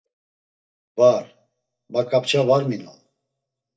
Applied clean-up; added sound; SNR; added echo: neural mask model DeepFilterNet 3.